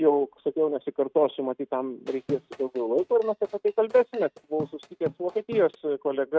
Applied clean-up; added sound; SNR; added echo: neural mask model RNNoise.